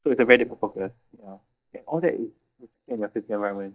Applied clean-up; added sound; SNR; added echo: neural mask model DeepFilterNet 3.